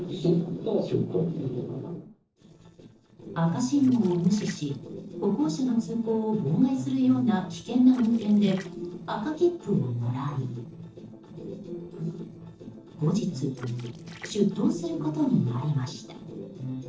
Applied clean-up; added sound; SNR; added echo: neural separator model SepFormer DNS4.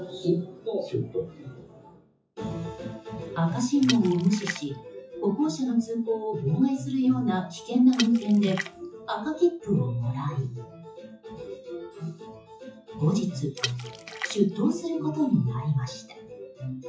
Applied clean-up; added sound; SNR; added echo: classical method WPE with log-MMSE.